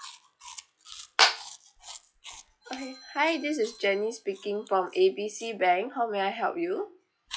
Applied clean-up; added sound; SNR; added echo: classical method log-MMSE.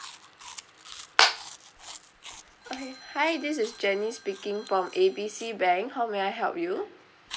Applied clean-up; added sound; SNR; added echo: none; Telephone + Chewing, mastication; 18 dB; none.